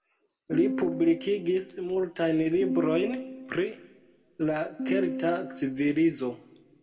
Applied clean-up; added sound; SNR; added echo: none; Piano; 7 dB; reverberation time 1.3 s.